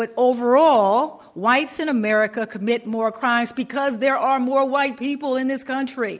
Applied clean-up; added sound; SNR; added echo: none; none; none; none.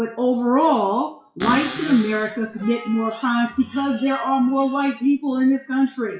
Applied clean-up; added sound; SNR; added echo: classical method WPE with log-MMSE.